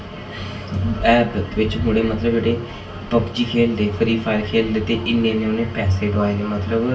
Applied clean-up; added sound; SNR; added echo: none; none; none; reverberation time 0.3 s.